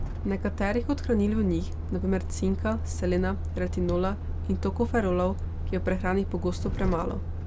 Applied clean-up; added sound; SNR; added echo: none; Truck; 2 dB; none.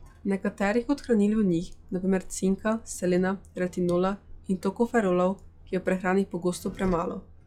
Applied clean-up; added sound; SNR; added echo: classical method log-MMSE.